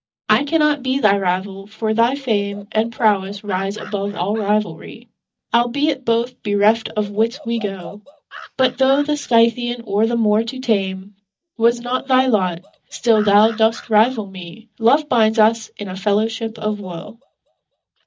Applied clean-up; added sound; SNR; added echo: neural mask model DeepFilterNet 3.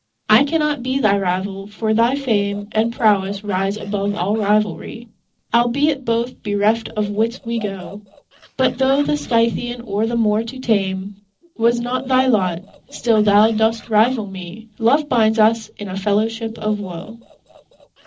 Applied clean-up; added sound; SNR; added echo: neural separator model SepFormer DNS4.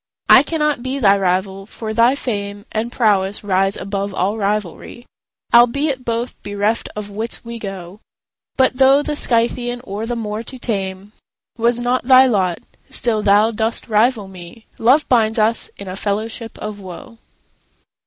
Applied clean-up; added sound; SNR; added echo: none; none; none; none.